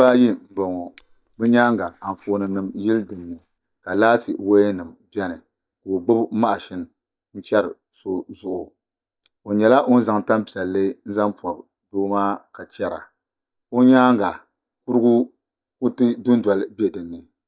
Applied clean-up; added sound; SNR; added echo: neural mask model DeepFilterNet 3.